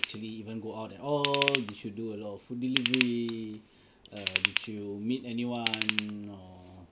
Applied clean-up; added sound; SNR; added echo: none; Ratchet, pawl / Tools; 0 dB; none.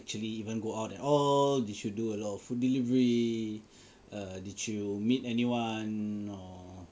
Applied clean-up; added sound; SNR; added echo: none; none; none; none.